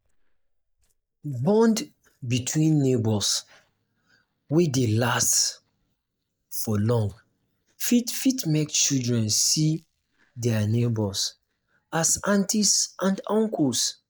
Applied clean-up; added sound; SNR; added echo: neural mask model DeepFilterNet 3.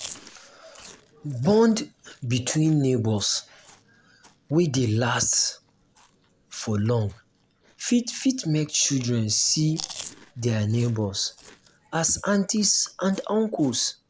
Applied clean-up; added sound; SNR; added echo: none; Chewing, mastication; 19 dB; none.